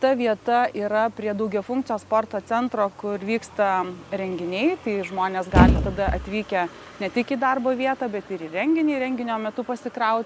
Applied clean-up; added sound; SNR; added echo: none; Thump, thud; -4 dB; none.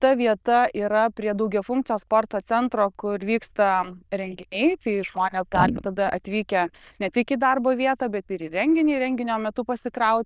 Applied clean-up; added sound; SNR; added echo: neural diffusion model UNIVERSE++.